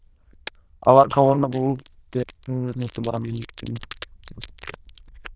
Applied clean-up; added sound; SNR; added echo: neural diffusion model UNIVERSE++.